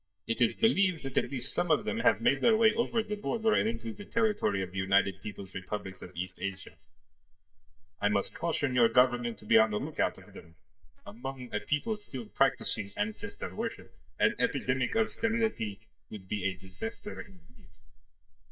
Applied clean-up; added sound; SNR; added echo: neural mask model DeepFilterNet 3.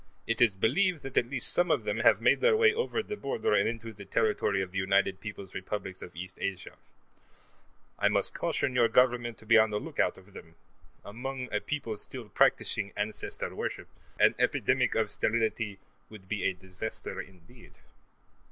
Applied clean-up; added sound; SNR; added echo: none; none; none; none.